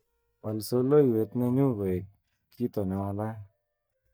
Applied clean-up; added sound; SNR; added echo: neural mask model DeepFilterNet 3.